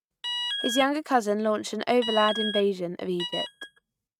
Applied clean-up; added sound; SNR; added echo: neural mask model RNNoise.